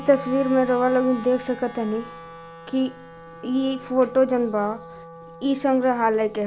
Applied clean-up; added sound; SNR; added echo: none; Wind instrument, woodwind instrument; 16 dB; none.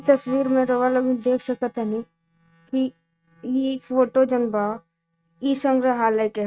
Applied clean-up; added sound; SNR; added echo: neural mask model RNNoise.